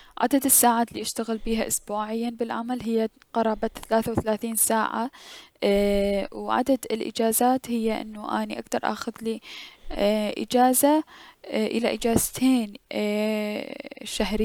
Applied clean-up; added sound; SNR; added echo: none; Breathing; 19 dB; none.